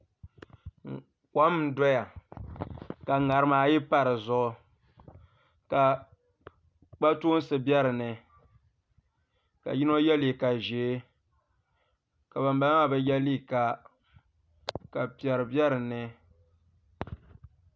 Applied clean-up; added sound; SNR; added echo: none; none; none; none.